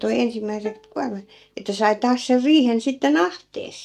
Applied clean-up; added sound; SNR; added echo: neural mask model DeepFilterNet 3.